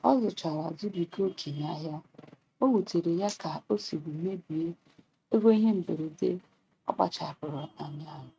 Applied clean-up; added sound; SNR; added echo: neural mask model RNNoise.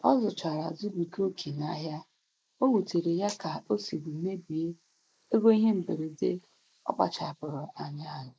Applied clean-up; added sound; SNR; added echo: neural mask model Resemble Enhance denoiser.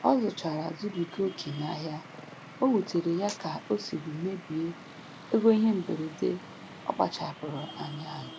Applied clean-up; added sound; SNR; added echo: none; Traffic noise, roadway noise; 16 dB; none.